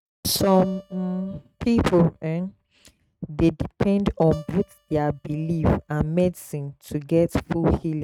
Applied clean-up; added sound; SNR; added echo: neural mask model RNNoise.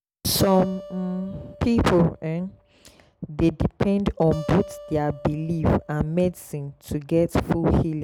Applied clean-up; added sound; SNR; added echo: none; Acoustic guitar; 20 dB; none.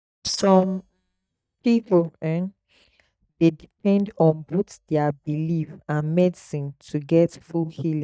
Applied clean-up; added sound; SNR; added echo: neural mask model DeepFilterNet 3.